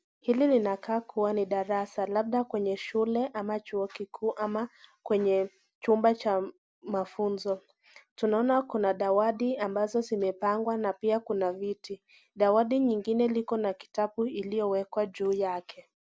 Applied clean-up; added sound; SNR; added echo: none; none; none; none.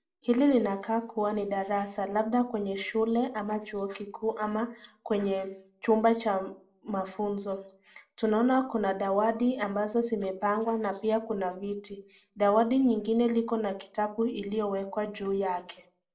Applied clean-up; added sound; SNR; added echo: neural separator model SepFormer DNS4.